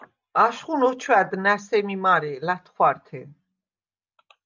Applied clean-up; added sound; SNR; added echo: none; none; none; none.